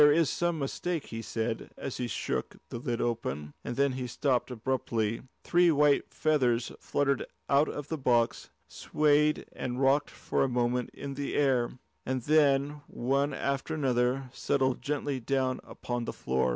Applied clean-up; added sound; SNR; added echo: none; none; none; none.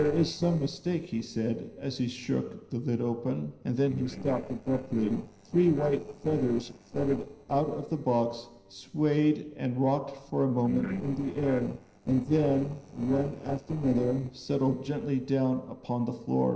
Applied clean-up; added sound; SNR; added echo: neural separator model SepFormer DNS4.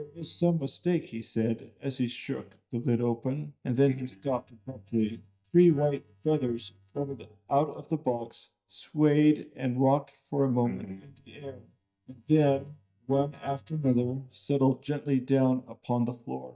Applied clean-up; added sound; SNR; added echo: neural mask model DeepFilterNet 3.